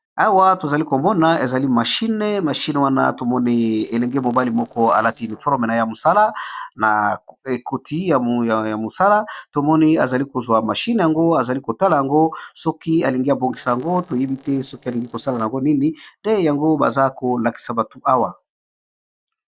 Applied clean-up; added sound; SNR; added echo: neural separator model SepFormer DNS4.